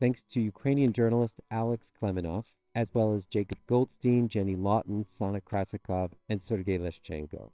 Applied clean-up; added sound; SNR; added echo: neural separator model SepFormer WHAMR!.